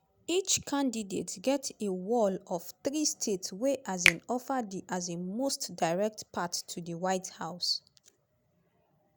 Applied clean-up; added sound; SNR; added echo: none; Finger snapping; 1 dB; none.